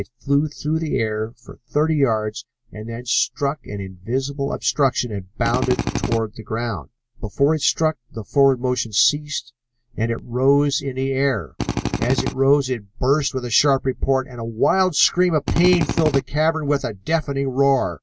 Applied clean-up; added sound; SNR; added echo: none; Drill; 2 dB; none.